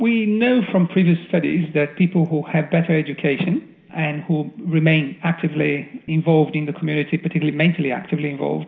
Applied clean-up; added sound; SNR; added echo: none; none; none; reverberation time 1.5 s.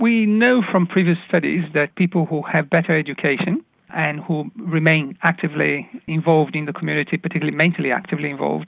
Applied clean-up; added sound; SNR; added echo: none; none; none; none.